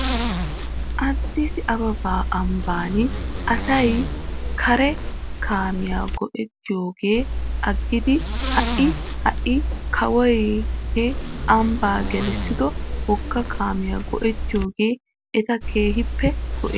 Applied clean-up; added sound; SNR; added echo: none; Zipper (clothing); 2 dB; none.